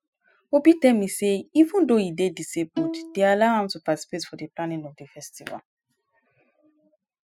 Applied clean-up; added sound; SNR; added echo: classical method spectral subtraction.